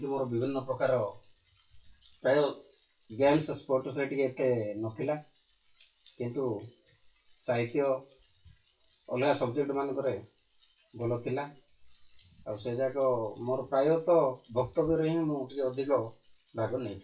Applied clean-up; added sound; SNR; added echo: classical method WPE with log-MMSE.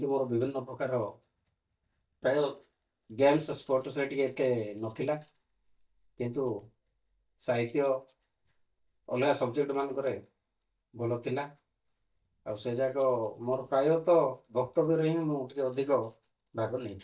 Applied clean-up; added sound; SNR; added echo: neural mask model DeepFilterNet 3.